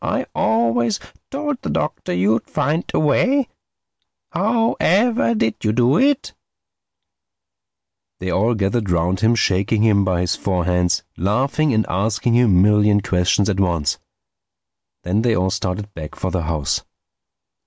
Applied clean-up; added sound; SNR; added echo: none; none; none; none.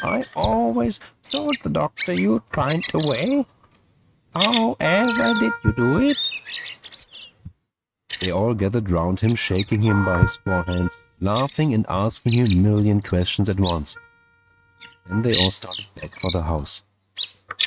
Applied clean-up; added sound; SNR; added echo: neural mask model RNNoise.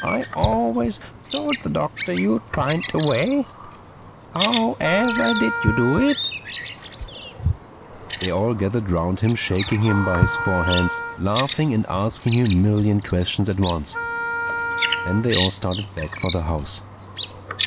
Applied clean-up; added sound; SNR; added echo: none; Wind instrument, woodwind instrument + Bird vocalization, bird call, bird song; 1 dB; none.